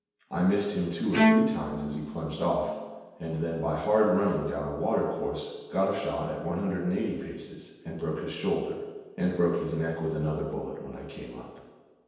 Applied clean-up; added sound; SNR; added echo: none; Bowed string instrument; 0 dB; reverberation time 1.2 s.